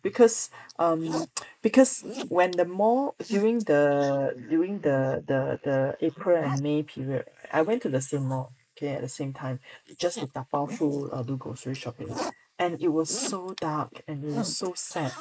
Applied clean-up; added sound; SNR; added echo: neural mask model Resemble Enhance denoiser.